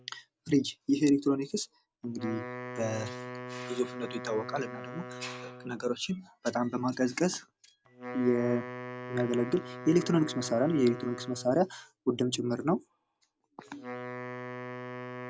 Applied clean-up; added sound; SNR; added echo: none; Wind instrument, woodwind instrument; 12 dB; none.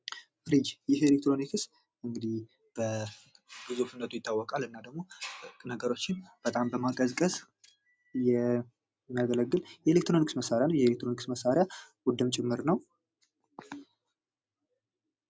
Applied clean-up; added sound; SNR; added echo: none; none; none; none.